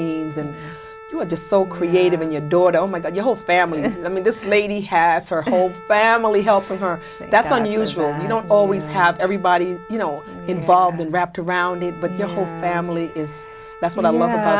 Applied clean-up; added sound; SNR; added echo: none; Wind instrument, woodwind instrument; 20 dB; none.